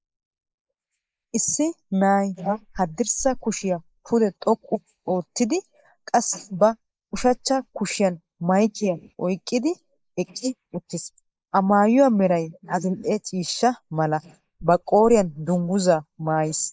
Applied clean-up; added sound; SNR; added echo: neural mask model Resemble Enhance denoiser.